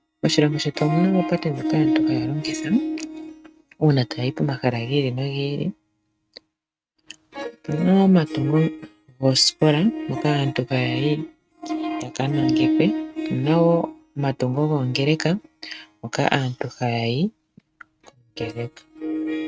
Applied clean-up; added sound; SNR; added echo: neural mask model RNNoise.